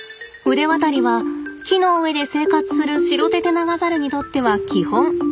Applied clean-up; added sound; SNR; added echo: none; none; none; none.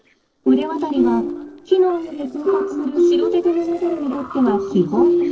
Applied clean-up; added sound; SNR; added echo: neural separator model SepFormer DNS4.